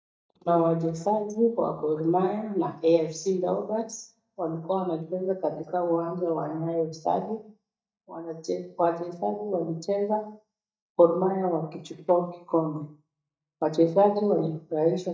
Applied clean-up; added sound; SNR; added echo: neural mask model DeepFilterNet 3.